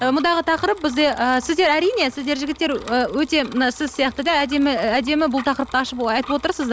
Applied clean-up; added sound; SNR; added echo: none; Bicycle; 19 dB; none.